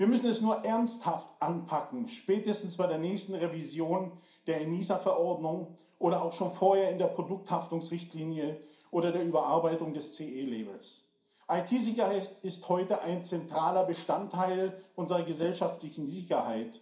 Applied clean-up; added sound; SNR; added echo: none; none; none; reverberation time 0.5 s.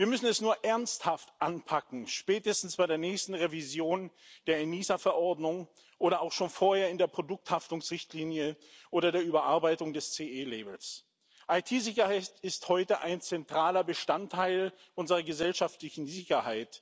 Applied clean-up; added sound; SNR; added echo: none; none; none; none.